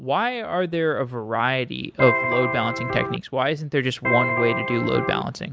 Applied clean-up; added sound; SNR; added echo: none; Electric guitar; 1 dB; none.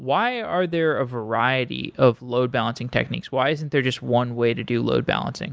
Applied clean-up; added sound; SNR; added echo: none; none; none; none.